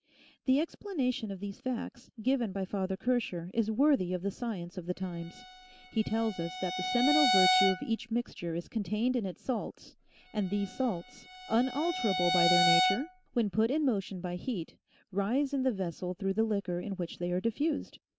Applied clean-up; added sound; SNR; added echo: none; Bowed string instrument; 1 dB; none.